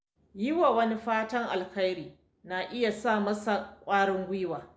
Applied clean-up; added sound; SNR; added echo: none; none; none; none.